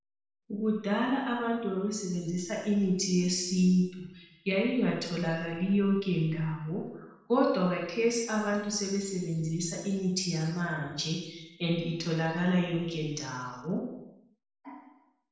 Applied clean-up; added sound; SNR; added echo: none; none; none; reverberation time 1.0 s.